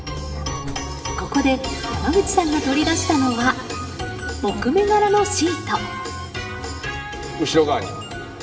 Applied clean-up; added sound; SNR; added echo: none; Slam; 17 dB; reverberation time 2.1 s.